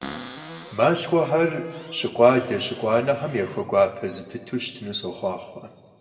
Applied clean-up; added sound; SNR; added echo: none; Cupboard open or close; 18 dB; reverberation time 1.4 s.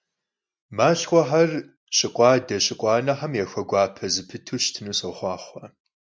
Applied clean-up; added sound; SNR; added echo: none; none; none; none.